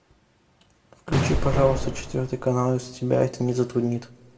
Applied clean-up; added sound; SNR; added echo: none; Explosion; 4 dB; reverberation time 1.0 s.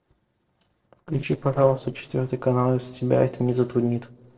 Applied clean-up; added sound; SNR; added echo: neural separator model SepFormer DNS4.